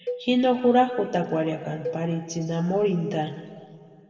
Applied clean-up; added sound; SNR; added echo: none; Cowbell; 15 dB; reverberation time 2.1 s.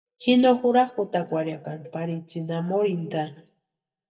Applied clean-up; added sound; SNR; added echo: neural mask model DeepFilterNet 3.